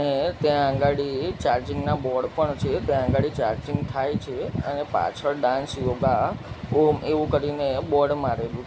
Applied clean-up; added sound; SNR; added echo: none; none; none; none.